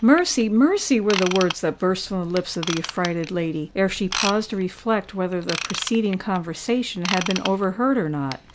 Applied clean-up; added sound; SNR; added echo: none; Ratchet, pawl / Tools; 11 dB; none.